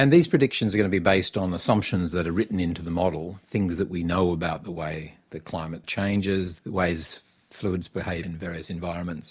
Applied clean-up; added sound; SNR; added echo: none; none; none; none.